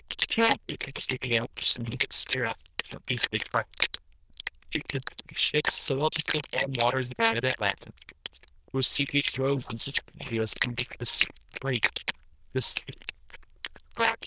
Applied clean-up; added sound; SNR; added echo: neural diffusion model UNIVERSE++.